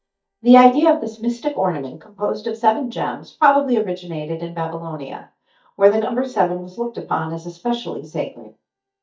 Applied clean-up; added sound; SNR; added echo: neural mask model DeepFilterNet 3.